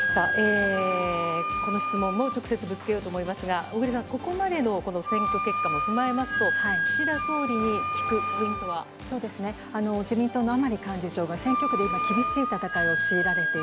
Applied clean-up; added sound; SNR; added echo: none; Wind instrument, woodwind instrument; 1 dB; none.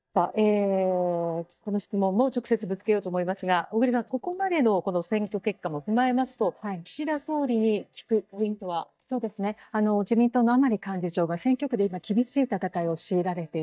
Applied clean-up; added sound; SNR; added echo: neural mask model DeepFilterNet 3.